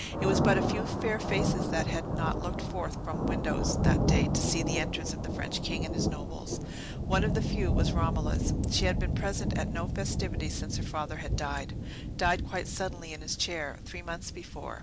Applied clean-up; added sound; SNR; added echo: none; Thunder; -5 dB; none.